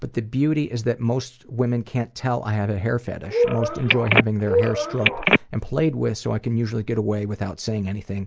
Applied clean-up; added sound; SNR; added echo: none; Telephone; -3 dB; none.